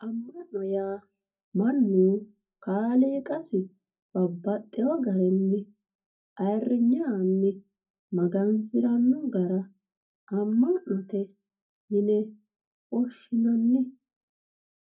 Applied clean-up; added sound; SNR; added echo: neural mask model DeepFilterNet 3.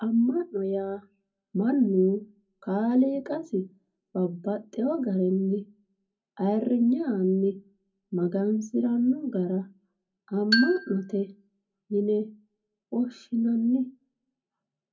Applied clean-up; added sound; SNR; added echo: none; Marimba, xylophone; 5 dB; reverberation time 0.3 s.